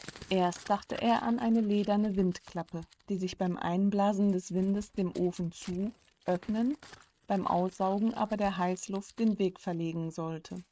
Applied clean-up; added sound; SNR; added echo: neural mask model RNNoise.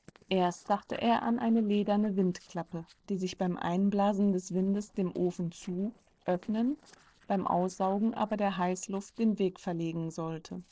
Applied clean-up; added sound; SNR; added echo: neural separator model SepFormer DNS4.